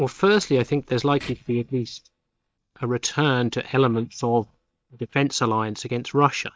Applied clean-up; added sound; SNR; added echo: neural mask model DeepFilterNet 3.